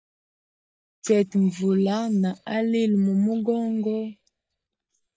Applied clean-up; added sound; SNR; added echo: neural mask model DeepFilterNet 3.